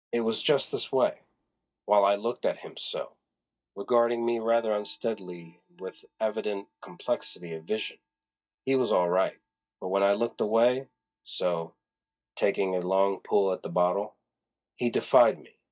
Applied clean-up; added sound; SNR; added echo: neural mask model DeepFilterNet 3.